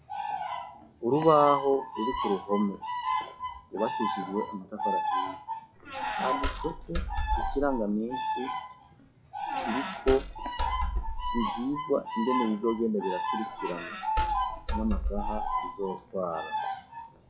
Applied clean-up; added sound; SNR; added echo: classical method log-MMSE.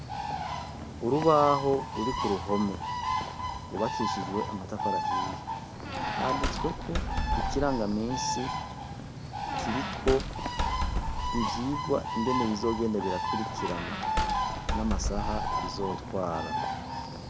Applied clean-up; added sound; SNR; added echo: none; Bird + Squeak; 0 dB; none.